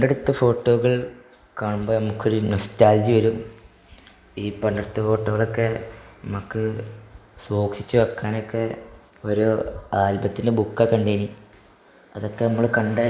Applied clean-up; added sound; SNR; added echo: none; none; none; none.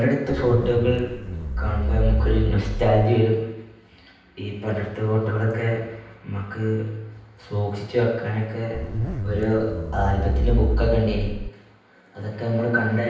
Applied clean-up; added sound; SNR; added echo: none; Zipper (clothing); 0 dB; reverberation time 0.9 s.